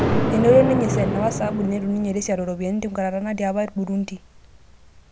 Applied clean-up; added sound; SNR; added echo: none; Thunder; 4 dB; none.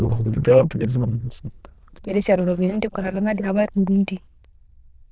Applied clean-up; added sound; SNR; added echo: neural diffusion model UNIVERSE++.